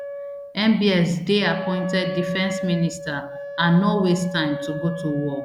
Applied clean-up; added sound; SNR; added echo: none; Wind instrument, woodwind instrument; 10 dB; none.